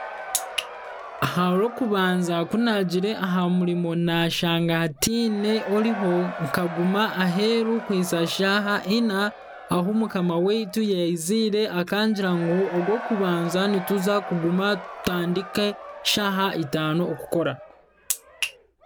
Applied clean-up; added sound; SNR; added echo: none; Crowd / Cheering; 14 dB; none.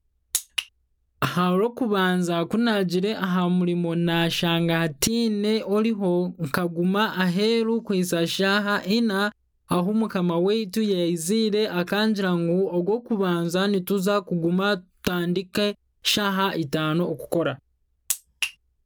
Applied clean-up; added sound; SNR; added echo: none; none; none; none.